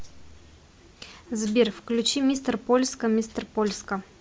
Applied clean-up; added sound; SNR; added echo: none; none; none; none.